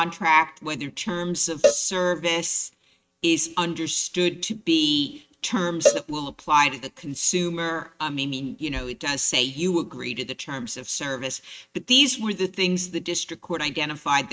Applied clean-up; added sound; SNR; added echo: neural mask model RNNoise.